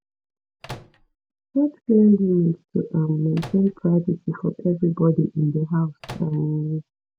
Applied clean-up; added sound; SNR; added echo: none; Microwave oven; 17 dB; none.